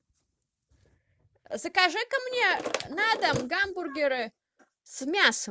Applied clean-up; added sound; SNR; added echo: none; none; none; none.